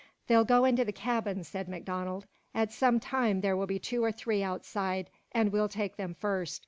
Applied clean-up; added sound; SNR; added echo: none; none; none; none.